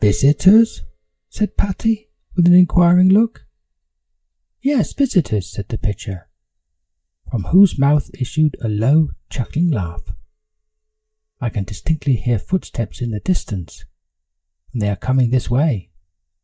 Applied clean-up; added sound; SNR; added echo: neural mask model DeepFilterNet 3.